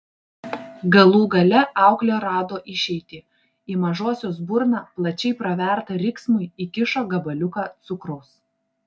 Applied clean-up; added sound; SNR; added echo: none; none; none; none.